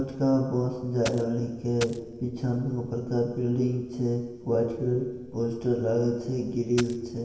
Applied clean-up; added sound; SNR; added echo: none; Coin (dropping); 11 dB; reverberation time 1.4 s.